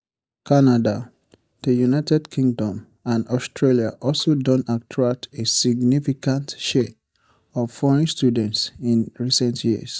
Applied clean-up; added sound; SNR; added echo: neural mask model DeepFilterNet 3.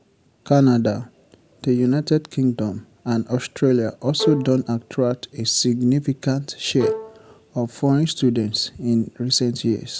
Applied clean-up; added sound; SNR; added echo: none; Bowed string instrument; 8 dB; none.